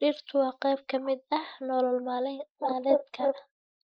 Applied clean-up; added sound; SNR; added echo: neural mask model Resemble Enhance denoiser.